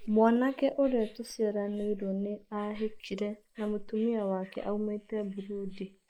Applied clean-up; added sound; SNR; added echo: neural mask model Resemble Enhance denoiser.